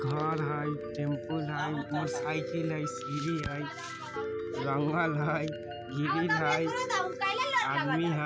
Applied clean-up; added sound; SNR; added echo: none; Piano; 6 dB; none.